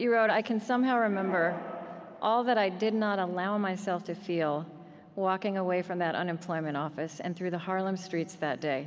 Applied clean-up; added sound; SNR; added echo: none; none; none; none.